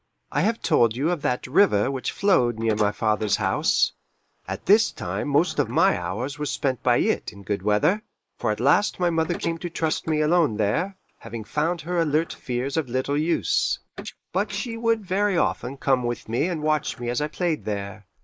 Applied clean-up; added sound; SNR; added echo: neural mask model Resemble Enhance denoiser.